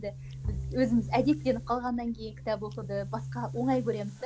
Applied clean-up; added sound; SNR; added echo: none; Bowed string instrument + Boom; 8 dB; none.